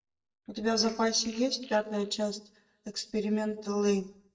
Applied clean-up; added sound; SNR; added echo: neural mask model DeepFilterNet 3.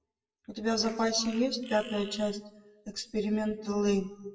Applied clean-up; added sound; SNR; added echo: classical method WPE with log-MMSE.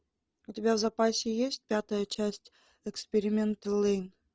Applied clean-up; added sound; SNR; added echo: none; none; none; none.